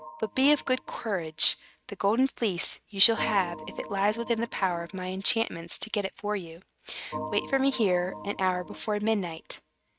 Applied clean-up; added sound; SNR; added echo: neural mask model RNNoise.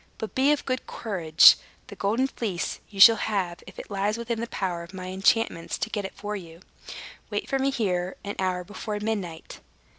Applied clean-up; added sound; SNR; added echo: none; none; none; none.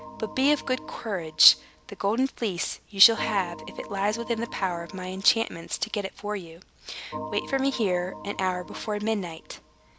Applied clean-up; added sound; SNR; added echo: none; Organ; 15 dB; none.